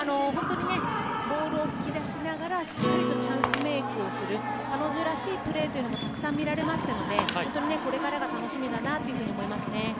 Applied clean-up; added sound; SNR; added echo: none; Shatter + Acoustic guitar; 7 dB; none.